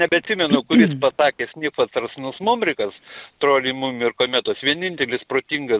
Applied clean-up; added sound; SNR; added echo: none; none; none; none.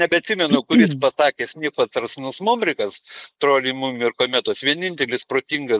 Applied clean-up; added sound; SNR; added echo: neural mask model Resemble Enhance denoiser.